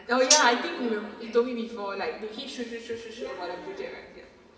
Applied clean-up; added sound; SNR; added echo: none; Cutlery, silverware; 0 dB; reverberation time 2.0 s.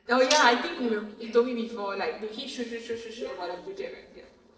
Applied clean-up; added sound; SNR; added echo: neural separator model SepFormer DNS4.